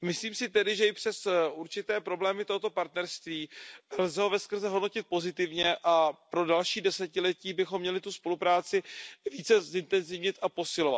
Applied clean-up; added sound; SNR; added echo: none; none; none; none.